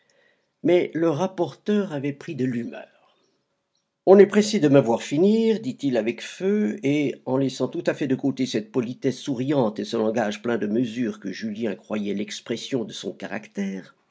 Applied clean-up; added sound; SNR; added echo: none; none; none; none.